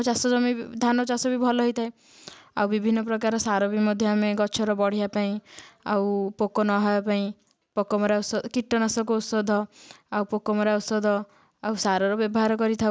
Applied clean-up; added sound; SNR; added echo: none; none; none; none.